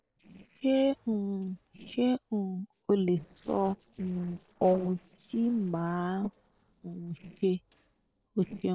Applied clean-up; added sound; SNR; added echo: neural separator model SepFormer DNS4.